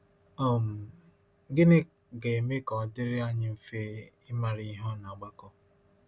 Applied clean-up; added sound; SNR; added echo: none; none; none; none.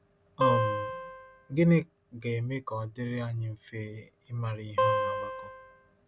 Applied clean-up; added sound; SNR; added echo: none; Acoustic guitar; -2 dB; none.